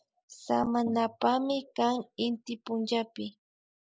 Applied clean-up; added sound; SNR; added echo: neural mask model Resemble Enhance denoiser.